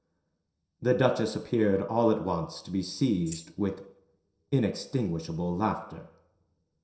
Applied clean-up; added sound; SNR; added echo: neural separator model SepFormer DNS4.